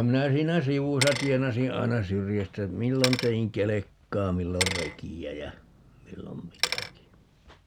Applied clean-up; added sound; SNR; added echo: none; Bicycle; 8 dB; none.